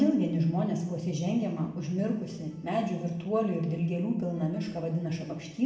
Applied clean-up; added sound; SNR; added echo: none; none; none; reverberation time 0.9 s.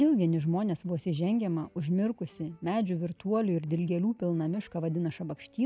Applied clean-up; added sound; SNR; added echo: none; none; none; none.